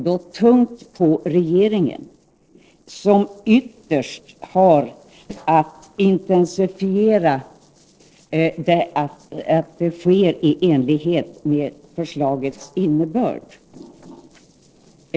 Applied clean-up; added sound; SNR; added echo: neural separator model SepFormer DNS4.